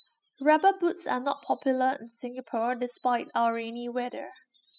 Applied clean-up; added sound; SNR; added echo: classical method spectral subtraction.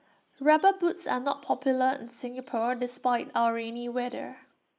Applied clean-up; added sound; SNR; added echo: neural mask model Resemble Enhance denoiser.